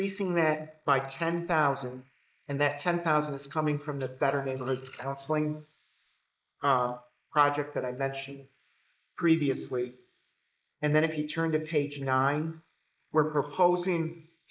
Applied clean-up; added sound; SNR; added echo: neural mask model Resemble Enhance denoiser.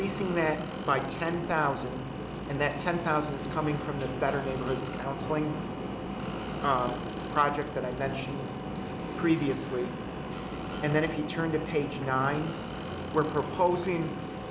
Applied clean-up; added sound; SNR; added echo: none; Screech; 20 dB; none.